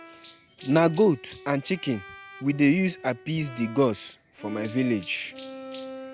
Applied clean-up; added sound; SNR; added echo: none; Bowed string instrument; 17 dB; none.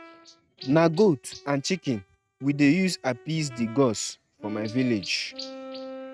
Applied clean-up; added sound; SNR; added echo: neural mask model RNNoise.